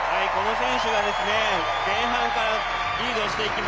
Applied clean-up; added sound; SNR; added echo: none; none; none; none.